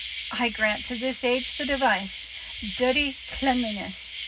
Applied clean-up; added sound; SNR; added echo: none; Insect; 7 dB; reverberation time 0.4 s.